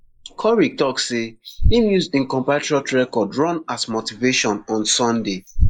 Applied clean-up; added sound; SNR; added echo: neural mask model Resemble Enhance denoiser.